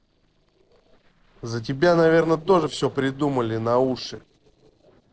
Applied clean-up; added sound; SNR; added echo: neural separator model SepFormer DNS4.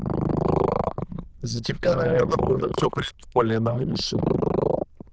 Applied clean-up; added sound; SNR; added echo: neural diffusion model UNIVERSE++.